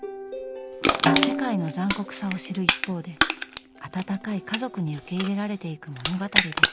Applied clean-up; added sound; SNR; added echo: none; Snare drum + Crushing; -4 dB; none.